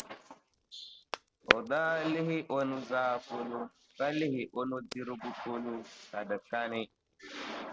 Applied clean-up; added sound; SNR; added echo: neural mask model RNNoise.